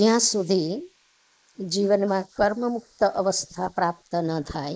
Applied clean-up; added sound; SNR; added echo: neural mask model Resemble Enhance denoiser.